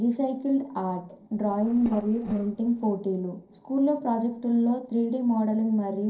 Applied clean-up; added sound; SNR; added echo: neural separator model SepFormer DNS4.